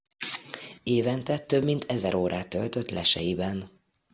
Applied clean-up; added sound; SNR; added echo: none; none; none; none.